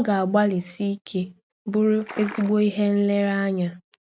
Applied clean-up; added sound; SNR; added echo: neural mask model RNNoise.